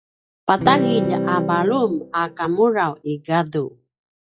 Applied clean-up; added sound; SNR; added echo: classical method log-MMSE.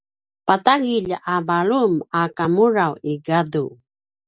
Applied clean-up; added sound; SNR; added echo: none; none; none; none.